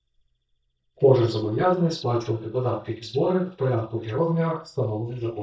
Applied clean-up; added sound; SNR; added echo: neural mask model DeepFilterNet 3.